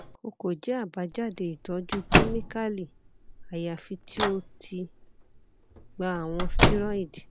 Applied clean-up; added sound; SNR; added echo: none; Microwave oven; -3 dB; none.